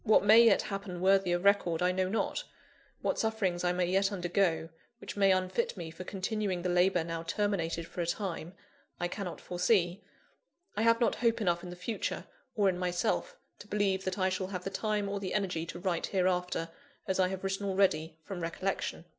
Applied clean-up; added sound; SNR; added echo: none; none; none; none.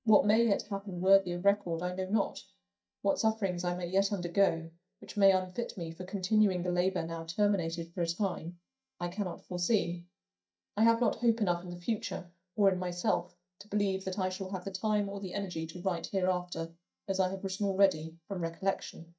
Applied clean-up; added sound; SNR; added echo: neural mask model DeepFilterNet 3.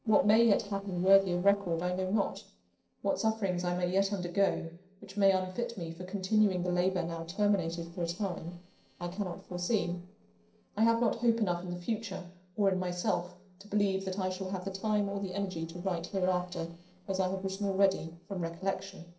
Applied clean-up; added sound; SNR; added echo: neural separator model SepFormer DNS4.